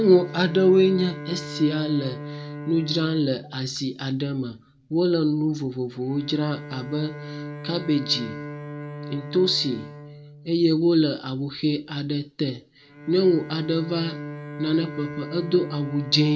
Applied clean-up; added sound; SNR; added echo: none; Bowed string instrument; 13 dB; reverberation time 0.3 s.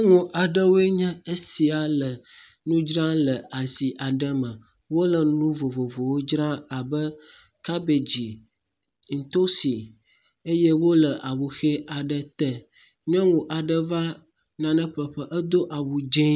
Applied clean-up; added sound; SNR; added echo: none; none; none; none.